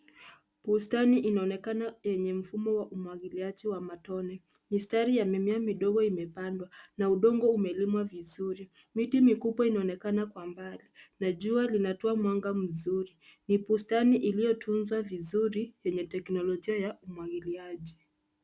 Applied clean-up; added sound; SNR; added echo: none; none; none; none.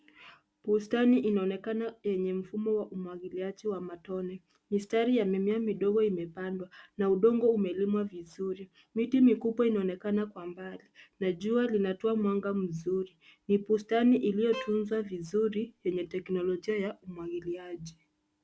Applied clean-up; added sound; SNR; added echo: none; Bowed string instrument; 16 dB; none.